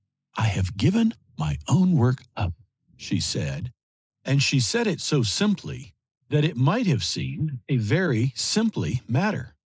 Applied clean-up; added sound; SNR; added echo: neural mask model Resemble Enhance denoiser.